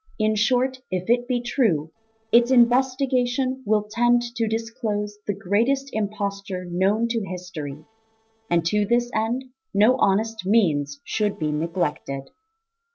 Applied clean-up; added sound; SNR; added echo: neural separator model SepFormer DNS4.